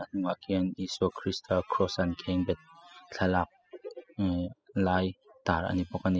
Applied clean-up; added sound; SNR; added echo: classical method spectral subtraction.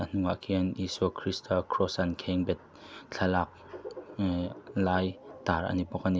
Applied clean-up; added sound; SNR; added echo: none; none; none; none.